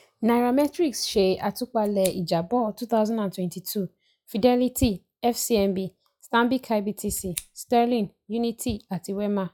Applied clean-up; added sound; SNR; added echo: classical method log-MMSE.